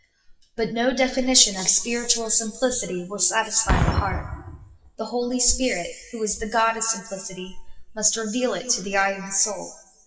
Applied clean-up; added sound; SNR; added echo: classical method WPE with log-MMSE.